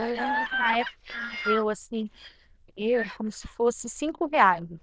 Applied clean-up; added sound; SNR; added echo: neural diffusion model UNIVERSE++.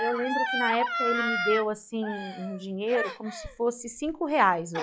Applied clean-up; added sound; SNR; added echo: classical method log-MMSE.